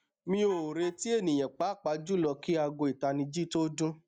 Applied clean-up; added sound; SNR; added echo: neural mask model DeepFilterNet 3.